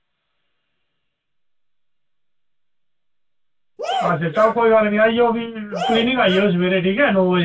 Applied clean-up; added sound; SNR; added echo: none; Cheering; 6 dB; reverberation time 0.1 s.